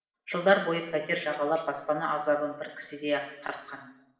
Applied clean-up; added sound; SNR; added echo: neural separator model SepFormer DNS4.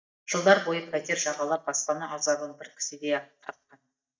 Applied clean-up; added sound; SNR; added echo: neural mask model DeepFilterNet 3.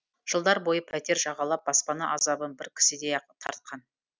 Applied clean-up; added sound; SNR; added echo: none; none; none; none.